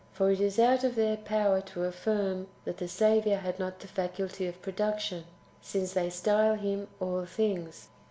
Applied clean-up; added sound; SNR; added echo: none; none; none; none.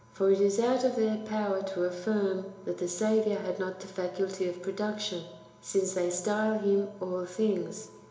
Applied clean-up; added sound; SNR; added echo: none; none; none; reverberation time 0.8 s.